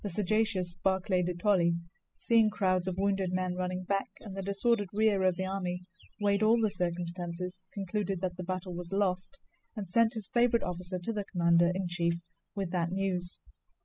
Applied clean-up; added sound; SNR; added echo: classical method spectral subtraction.